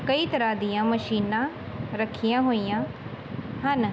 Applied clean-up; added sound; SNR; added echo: none; none; none; none.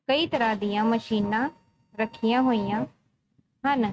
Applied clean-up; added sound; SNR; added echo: neural mask model RNNoise.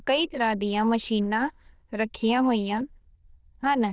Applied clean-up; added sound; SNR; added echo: neural diffusion model UNIVERSE++.